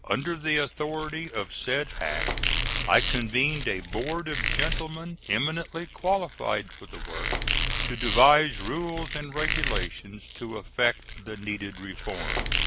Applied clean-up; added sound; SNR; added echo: none; Squeak; 3 dB; none.